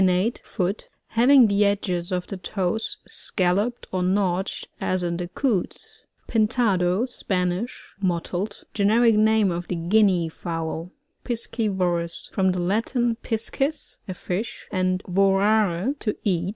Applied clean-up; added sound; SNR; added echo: none; none; none; none.